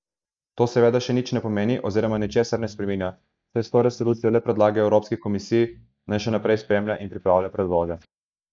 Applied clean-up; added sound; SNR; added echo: neural mask model DeepFilterNet 3.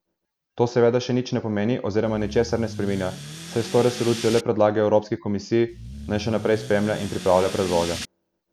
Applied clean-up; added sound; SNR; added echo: none; Accelerating, revving, vroom / Car; 12 dB; none.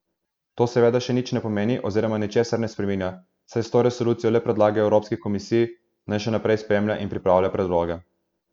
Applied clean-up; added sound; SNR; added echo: none; none; none; none.